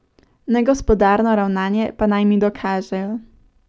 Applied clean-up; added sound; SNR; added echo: none; none; none; none.